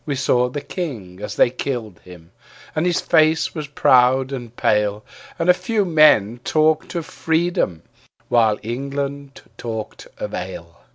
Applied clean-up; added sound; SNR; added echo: none; none; none; none.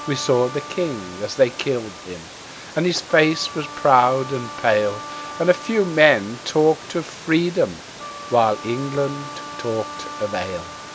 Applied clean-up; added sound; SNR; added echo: none; Water + Wind instrument, woodwind instrument; 13 dB; none.